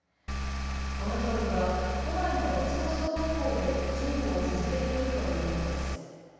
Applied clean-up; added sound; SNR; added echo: none; Engine; 0 dB; reverberation time 2.2 s.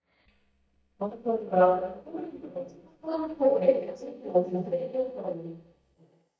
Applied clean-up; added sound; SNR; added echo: neural mask model DeepFilterNet 3.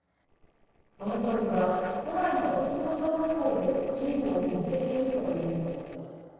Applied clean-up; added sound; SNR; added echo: neural separator model SepFormer DNS4.